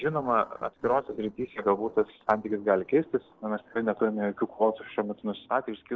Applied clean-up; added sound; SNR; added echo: neural separator model SepFormer DNS4.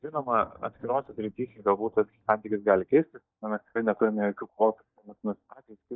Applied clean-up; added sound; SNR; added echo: neural mask model DeepFilterNet 3.